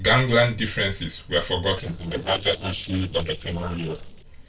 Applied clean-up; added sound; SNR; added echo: neural separator model SepFormer DNS4.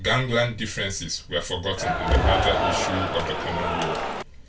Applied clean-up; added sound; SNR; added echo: none; Cheering; -3 dB; reverberation time 0.2 s.